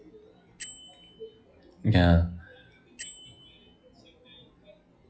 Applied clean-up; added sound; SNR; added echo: classical method log-MMSE.